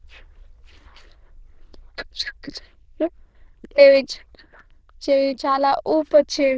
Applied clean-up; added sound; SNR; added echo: neural diffusion model UNIVERSE++.